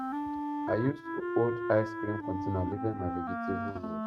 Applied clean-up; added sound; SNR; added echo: neural mask model RNNoise.